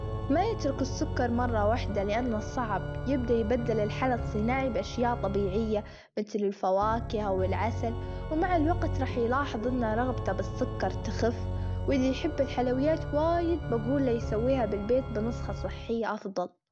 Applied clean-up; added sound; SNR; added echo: none; Organ; 5 dB; none.